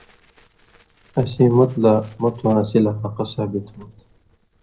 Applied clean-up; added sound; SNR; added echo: neural separator model SepFormer DNS4.